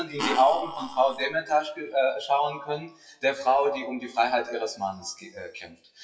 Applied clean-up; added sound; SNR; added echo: classical method WPE with log-MMSE.